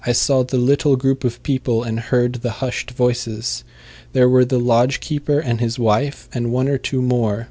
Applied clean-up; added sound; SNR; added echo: none; none; none; none.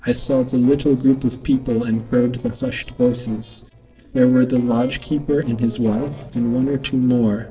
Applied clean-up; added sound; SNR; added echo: neural separator model SepFormer DNS4.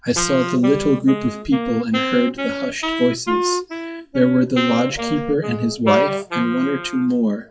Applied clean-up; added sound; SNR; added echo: classical method WPE with log-MMSE.